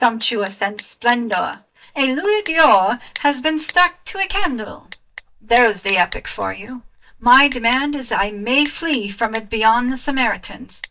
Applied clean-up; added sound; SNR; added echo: neural mask model DeepFilterNet 3.